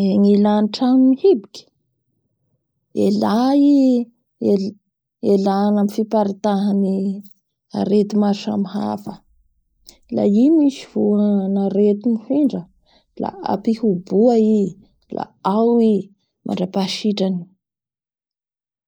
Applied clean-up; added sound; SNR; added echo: neural mask model Resemble Enhance denoiser.